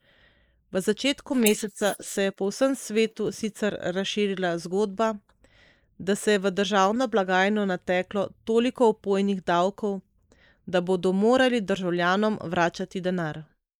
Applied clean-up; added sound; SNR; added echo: neural mask model Resemble Enhance denoiser.